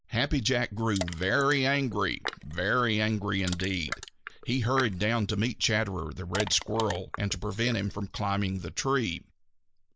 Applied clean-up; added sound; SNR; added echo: neural mask model Resemble Enhance denoiser.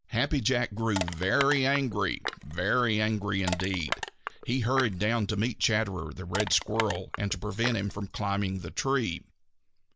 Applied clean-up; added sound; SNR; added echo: none; Crushing; 8 dB; none.